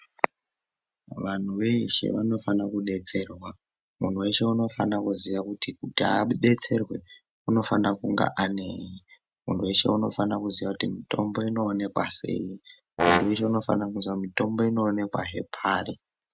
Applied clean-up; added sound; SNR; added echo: neural mask model RNNoise.